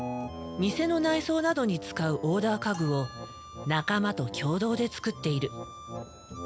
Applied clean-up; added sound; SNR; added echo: none; none; none; none.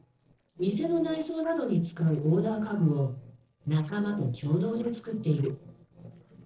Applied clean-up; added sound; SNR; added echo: neural separator model SepFormer DNS4.